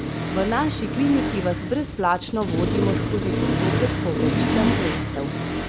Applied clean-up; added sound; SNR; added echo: none; Accelerating, revving, vroom; -2 dB; none.